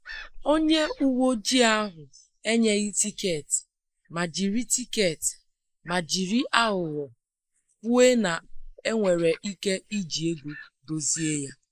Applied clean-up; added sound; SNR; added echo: neural mask model Resemble Enhance denoiser.